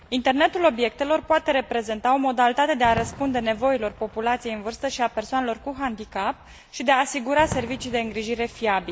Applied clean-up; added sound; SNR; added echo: none; Fireworks; 18 dB; none.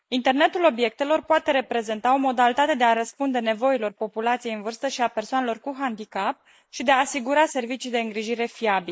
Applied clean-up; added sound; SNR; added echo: neural mask model Resemble Enhance denoiser.